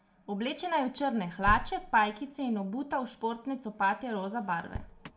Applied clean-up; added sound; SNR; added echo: none; Motor vehicle (road); 12 dB; reverberation time 0.2 s.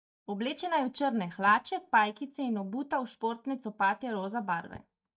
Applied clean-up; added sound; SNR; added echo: neural mask model DeepFilterNet 3.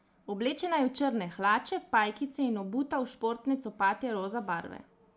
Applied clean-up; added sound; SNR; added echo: none; none; none; none.